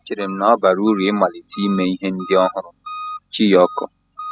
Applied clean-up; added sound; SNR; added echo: classical method spectral subtraction.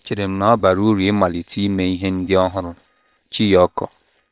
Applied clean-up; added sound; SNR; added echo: neural separator model SepFormer WHAM!.